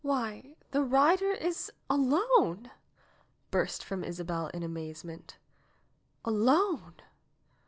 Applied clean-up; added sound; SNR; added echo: none; none; none; none.